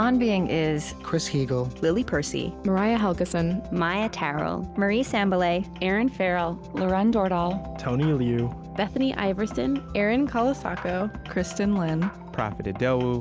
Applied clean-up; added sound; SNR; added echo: none; none; none; none.